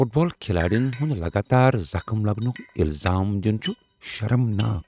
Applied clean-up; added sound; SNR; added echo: neural mask model RNNoise.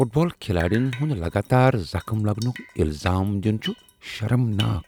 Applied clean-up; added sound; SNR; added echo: none; Drip; 19 dB; none.